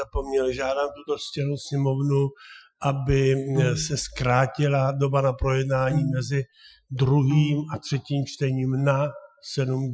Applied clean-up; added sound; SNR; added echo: classical method Wiener filter.